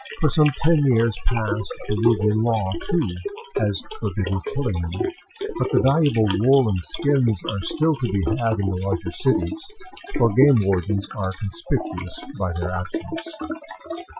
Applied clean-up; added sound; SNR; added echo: classical method Wiener filter.